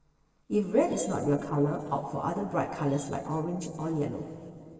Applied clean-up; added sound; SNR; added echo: neural separator model SepFormer DNS4.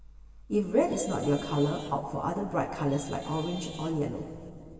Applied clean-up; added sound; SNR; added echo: none; Traffic noise, roadway noise / Vehicle horn, car horn, honking; 20 dB; reverberation time 2.6 s.